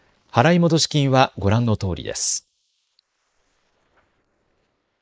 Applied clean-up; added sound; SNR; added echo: neural mask model Resemble Enhance denoiser.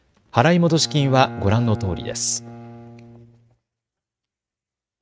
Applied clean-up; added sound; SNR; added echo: neural mask model RNNoise.